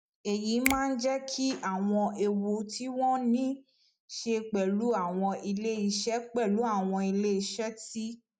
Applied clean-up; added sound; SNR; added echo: none; Finger snapping; 9 dB; none.